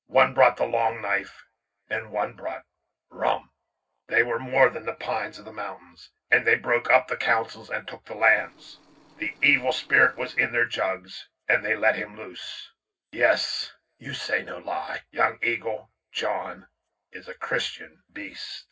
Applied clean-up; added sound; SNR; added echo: neural separator model SepFormer DNS4.